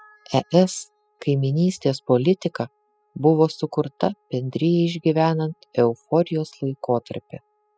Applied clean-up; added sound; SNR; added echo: classical method spectral subtraction.